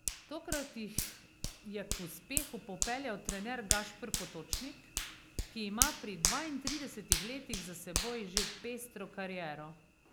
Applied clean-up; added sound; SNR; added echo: none; Hands; -3 dB; none.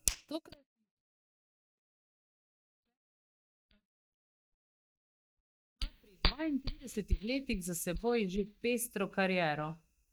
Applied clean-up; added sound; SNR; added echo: neural mask model DeepFilterNet 3.